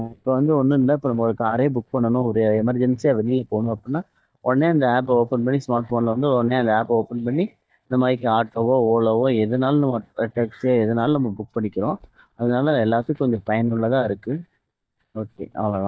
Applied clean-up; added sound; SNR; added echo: neural mask model DeepFilterNet 3.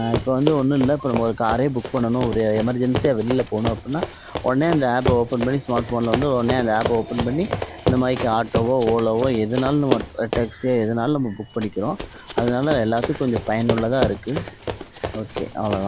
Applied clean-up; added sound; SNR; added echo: none; Run; 7 dB; none.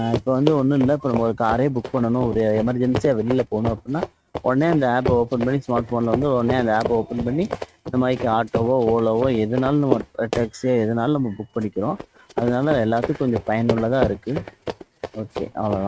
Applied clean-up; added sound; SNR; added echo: neural mask model RNNoise.